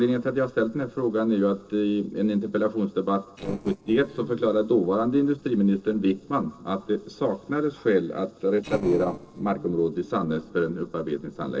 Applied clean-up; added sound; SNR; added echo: neural separator model SepFormer DNS4.